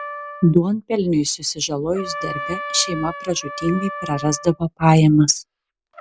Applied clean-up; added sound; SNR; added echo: none; Trumpet; 13 dB; none.